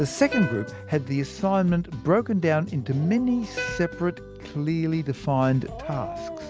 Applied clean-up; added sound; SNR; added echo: none; Dog + Plucked string instrument; 14 dB; none.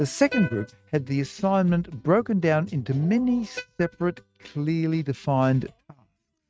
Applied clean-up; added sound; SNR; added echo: neural mask model RNNoise.